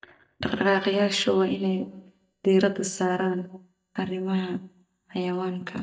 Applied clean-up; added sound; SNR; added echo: neural mask model DeepFilterNet 3.